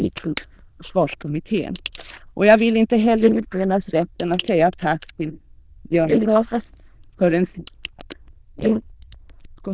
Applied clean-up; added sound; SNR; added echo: neural diffusion model UNIVERSE++.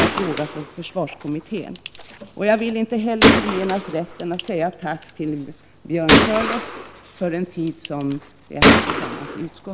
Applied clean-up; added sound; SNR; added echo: none; Gunshot, gunfire; -2 dB; none.